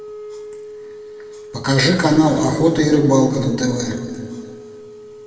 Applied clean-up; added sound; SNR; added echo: none; Wind instrument, woodwind instrument; 17 dB; reverberation time 2.0 s.